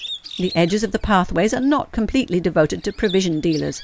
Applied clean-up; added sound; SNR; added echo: none; Bird; 18 dB; none.